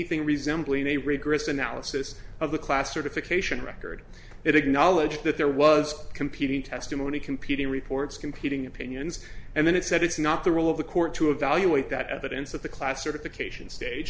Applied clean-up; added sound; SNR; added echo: none; none; none; none.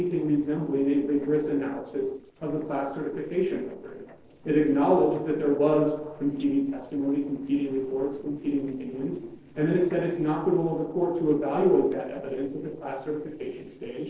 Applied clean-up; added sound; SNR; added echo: neural separator model SepFormer DNS4.